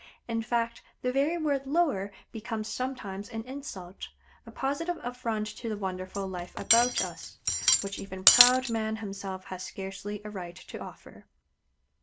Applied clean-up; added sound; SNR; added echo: none; Cutlery, silverware; -3 dB; none.